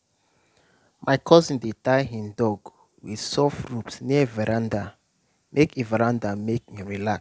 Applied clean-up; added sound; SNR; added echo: none; none; none; none.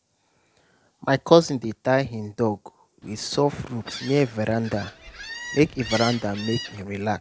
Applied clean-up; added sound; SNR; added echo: none; Gull, seagull; 13 dB; none.